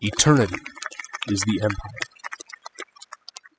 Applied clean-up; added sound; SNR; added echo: classical method spectral subtraction.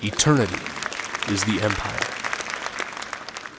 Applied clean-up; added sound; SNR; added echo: none; Applause / Crowd; 4 dB; none.